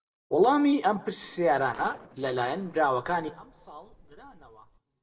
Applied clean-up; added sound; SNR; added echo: neural separator model SepFormer DNS4.